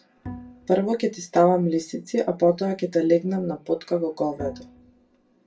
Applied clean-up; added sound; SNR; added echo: none; Bowed string instrument; 17 dB; reverberation time 0.2 s.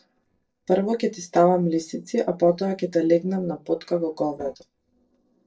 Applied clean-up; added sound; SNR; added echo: neural separator model SepFormer DNS4.